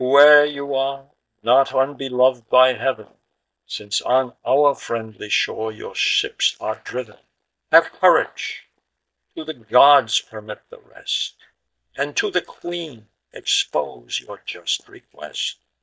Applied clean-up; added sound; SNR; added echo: neural mask model DeepFilterNet 3.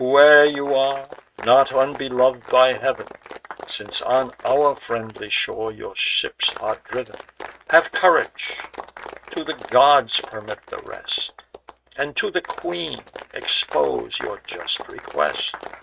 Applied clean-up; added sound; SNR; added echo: neural mask model RNNoise.